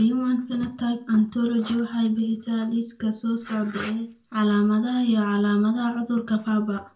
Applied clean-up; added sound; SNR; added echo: none; none; none; reverberation time 0.2 s.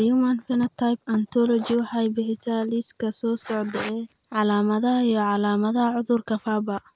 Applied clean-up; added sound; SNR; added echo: none; none; none; none.